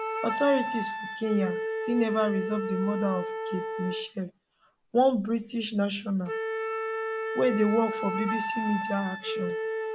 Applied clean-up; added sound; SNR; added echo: none; Wind instrument, woodwind instrument; 4 dB; none.